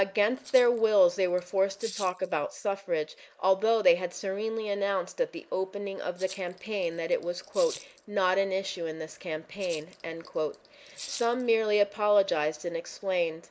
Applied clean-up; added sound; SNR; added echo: neural mask model Resemble Enhance denoiser.